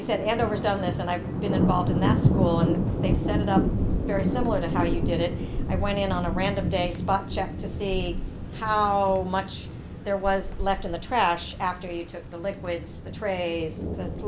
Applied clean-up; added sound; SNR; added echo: none; Thunder; -1 dB; none.